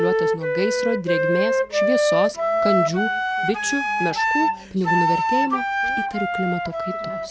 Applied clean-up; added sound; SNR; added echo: none; Wind instrument, woodwind instrument; -5 dB; none.